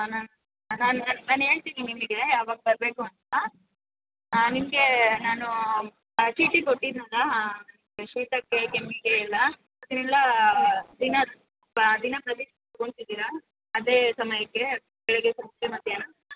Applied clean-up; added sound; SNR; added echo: none; none; none; none.